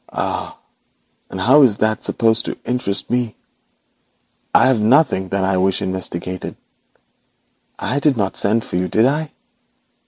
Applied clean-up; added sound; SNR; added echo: none; none; none; none.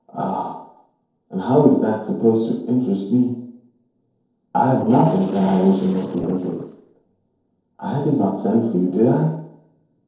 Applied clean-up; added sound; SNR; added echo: neural separator model SepFormer DNS4.